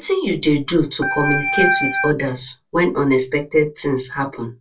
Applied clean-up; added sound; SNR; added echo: none; Organ; -1 dB; reverberation time 0.2 s.